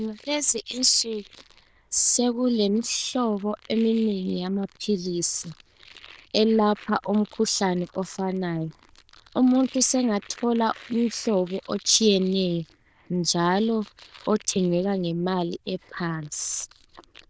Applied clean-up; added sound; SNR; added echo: neural diffusion model UNIVERSE++.